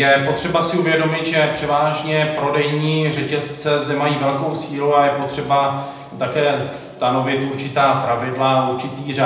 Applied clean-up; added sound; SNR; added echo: none; none; none; reverberation time 0.9 s.